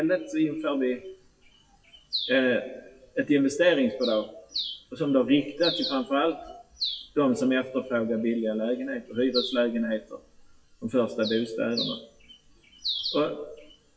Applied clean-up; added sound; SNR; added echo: classical method WPE with log-MMSE.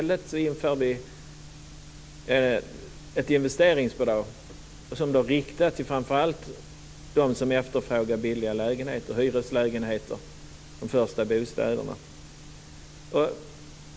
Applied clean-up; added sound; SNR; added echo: none; none; none; none.